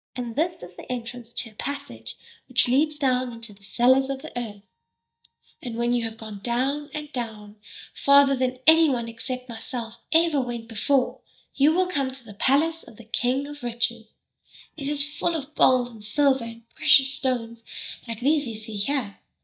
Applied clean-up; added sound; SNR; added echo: neural mask model DeepFilterNet 3.